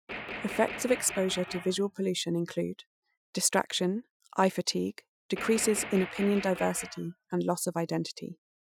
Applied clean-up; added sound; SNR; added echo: classical method Wiener filter.